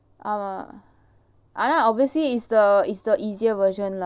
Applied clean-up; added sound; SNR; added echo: none; none; none; none.